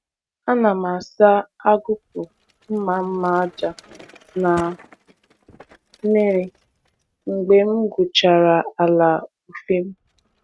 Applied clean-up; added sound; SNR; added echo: neural mask model RNNoise.